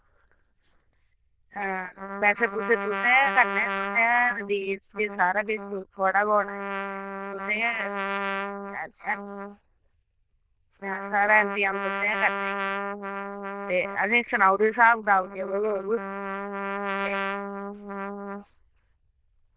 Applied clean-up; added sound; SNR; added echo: neural diffusion model UNIVERSE++.